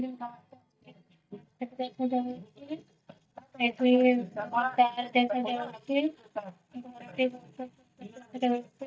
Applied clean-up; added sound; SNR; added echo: neural mask model DeepFilterNet 3.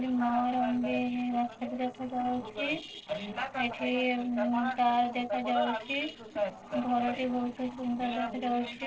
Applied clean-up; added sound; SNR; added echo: neural separator model SepFormer DNS4.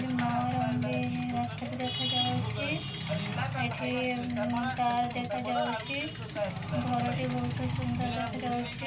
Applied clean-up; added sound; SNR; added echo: none; Bicycle; 11 dB; reverberation time 0.2 s.